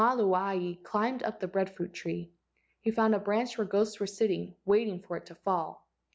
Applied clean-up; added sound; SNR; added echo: none; none; none; none.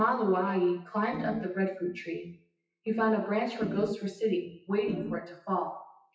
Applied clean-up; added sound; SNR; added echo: classical method WPE with log-MMSE.